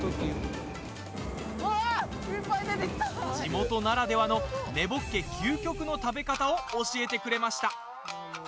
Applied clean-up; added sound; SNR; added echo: none; none; none; none.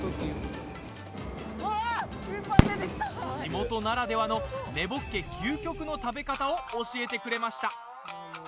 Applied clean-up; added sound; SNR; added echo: none; Fireworks; -4 dB; none.